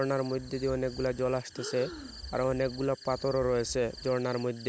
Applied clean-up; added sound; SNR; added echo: none; Breathing + Wind; 15 dB; none.